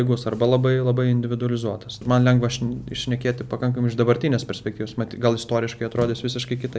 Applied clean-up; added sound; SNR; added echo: none; none; none; none.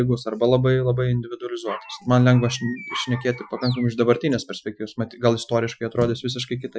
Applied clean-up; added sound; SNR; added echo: classical method Wiener filter.